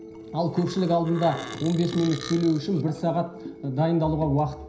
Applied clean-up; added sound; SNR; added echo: none; Burping, eructation; 16 dB; reverberation time 0.5 s.